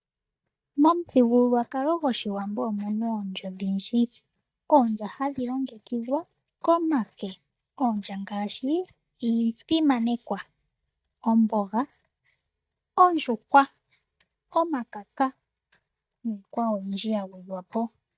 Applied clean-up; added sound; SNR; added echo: neural mask model DeepFilterNet 3.